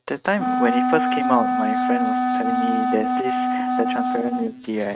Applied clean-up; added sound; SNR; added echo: neural mask model RNNoise.